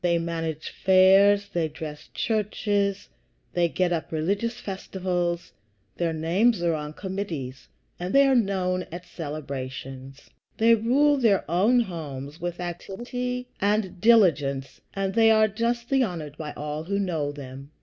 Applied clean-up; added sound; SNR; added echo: none; none; none; none.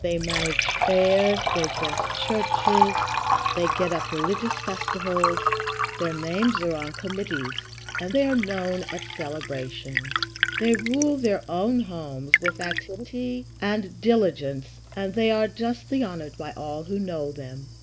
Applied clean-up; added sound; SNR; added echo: none; Liquid; 2 dB; none.